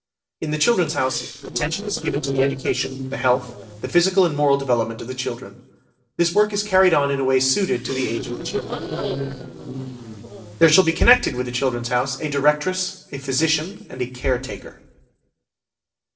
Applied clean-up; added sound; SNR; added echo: neural separator model SepFormer DNS4.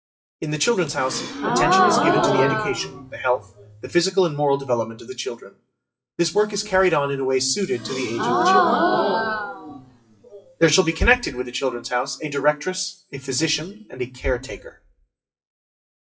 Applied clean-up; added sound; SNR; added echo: classical method WPE with log-MMSE.